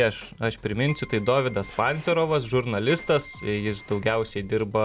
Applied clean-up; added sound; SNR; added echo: none; Keyboard (musical); 20 dB; none.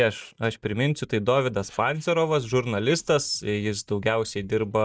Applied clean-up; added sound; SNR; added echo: neural mask model DeepFilterNet 3.